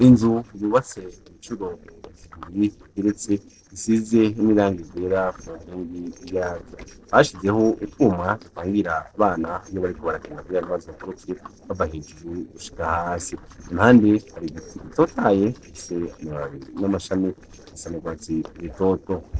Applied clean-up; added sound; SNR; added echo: neural separator model SepFormer DNS4.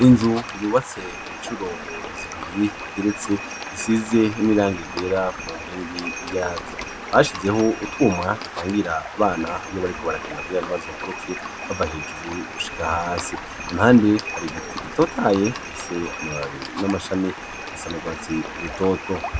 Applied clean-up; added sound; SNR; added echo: none; Livestock, farm animals, working animals + Stream; 10 dB; none.